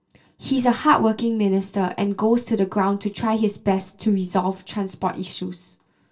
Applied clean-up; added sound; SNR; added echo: none; none; none; reverberation time 0.2 s.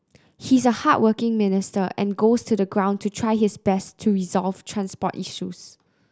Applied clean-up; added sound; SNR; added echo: none; none; none; none.